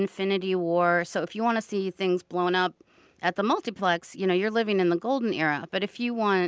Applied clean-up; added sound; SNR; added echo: none; none; none; none.